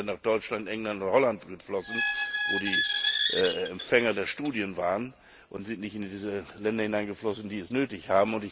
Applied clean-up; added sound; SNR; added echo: none; Squeak; 1 dB; none.